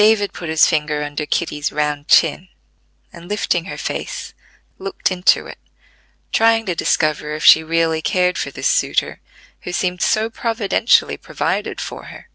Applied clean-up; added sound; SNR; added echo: none; none; none; none.